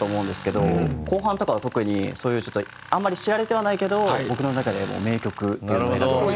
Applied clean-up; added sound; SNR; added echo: none; Tools; 17 dB; none.